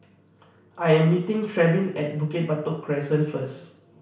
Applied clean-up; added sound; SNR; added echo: none; none; none; reverberation time 0.6 s.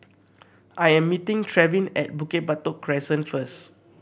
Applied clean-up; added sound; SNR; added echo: none; none; none; none.